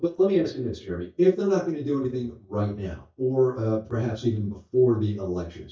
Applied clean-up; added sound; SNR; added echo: neural mask model DeepFilterNet 3.